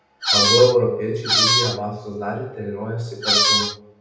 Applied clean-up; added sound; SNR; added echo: none; Squeak; -4 dB; reverberation time 0.8 s.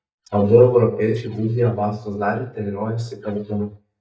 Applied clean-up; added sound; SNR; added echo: neural mask model DeepFilterNet 3.